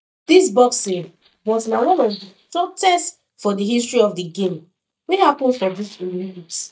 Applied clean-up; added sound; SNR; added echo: neural mask model DeepFilterNet 3.